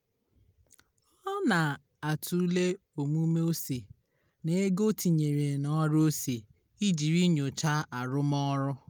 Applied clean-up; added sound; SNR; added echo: none; none; none; none.